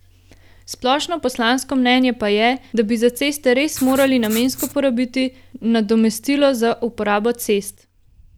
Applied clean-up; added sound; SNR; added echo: none; Writing; 14 dB; none.